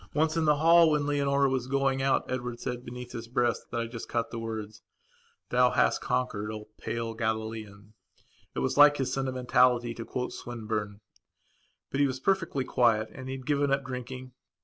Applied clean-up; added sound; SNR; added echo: none; none; none; none.